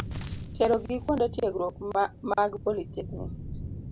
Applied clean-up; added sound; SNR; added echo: none; Thunder + Fire; 9 dB; none.